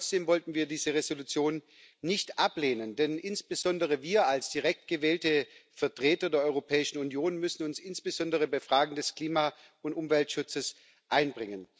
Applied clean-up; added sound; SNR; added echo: none; none; none; none.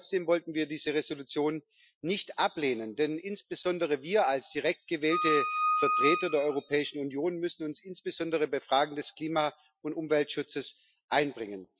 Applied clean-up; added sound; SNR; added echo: classical method Wiener filter.